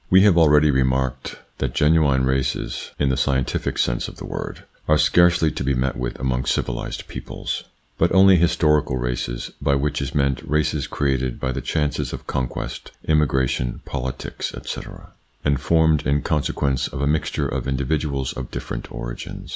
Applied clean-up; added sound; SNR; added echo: none; none; none; none.